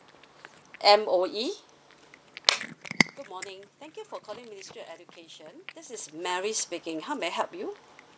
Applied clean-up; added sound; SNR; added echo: none; Cat; 9 dB; none.